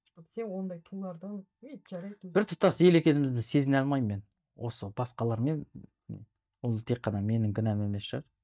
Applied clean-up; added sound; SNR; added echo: neural mask model DeepFilterNet 3.